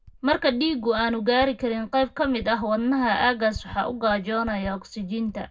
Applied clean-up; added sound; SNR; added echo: none; Typing; 20 dB; reverberation time 0.3 s.